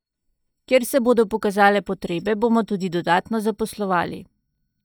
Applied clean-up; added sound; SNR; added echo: neural mask model DeepFilterNet 3.